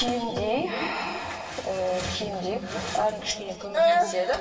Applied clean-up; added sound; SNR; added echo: none; none; none; reverberation time 2.5 s.